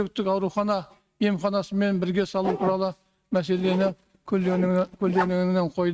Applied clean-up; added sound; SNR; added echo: neural mask model RNNoise.